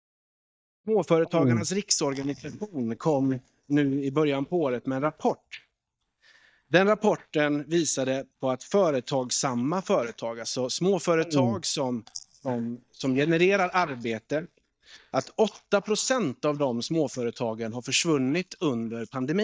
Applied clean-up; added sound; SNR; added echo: neural mask model DeepFilterNet 3.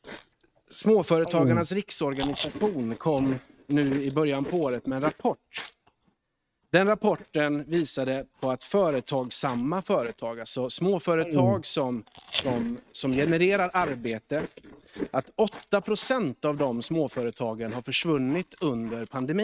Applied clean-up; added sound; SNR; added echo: neural mask model RNNoise.